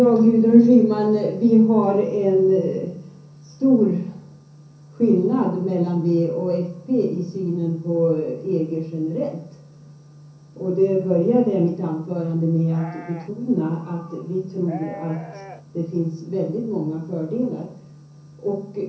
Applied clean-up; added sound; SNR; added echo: none; Livestock, farm animals, working animals; 19 dB; reverberation time 0.6 s.